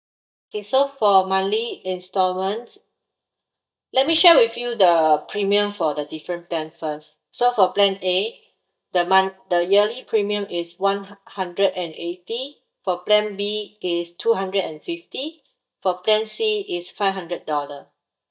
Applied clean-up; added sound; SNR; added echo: neural mask model DeepFilterNet 3.